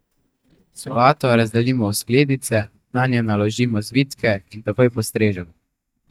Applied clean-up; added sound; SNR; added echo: neural mask model DeepFilterNet 3.